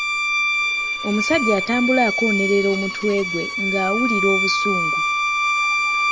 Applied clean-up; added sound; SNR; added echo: none; Bowed string instrument; -1 dB; none.